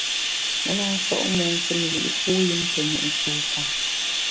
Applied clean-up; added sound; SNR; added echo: none; Bathtub (filling or washing); -3 dB; none.